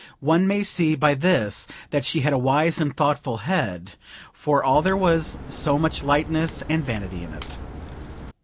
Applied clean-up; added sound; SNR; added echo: none; Crack; 12 dB; none.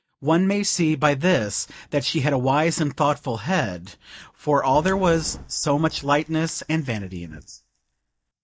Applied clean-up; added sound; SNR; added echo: neural mask model DeepFilterNet 3.